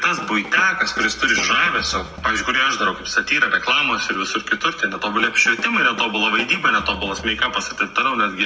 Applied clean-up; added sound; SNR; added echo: none; Drum kit; 18 dB; reverberation time 1.1 s.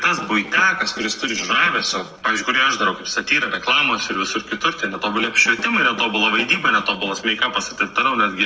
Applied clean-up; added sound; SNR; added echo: neural separator model SepFormer DNS4.